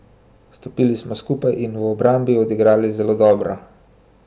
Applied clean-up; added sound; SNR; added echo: none; none; none; none.